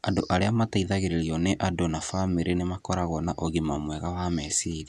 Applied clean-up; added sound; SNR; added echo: none; none; none; none.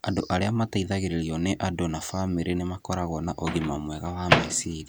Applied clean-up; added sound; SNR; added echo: none; Microwave oven; 5 dB; none.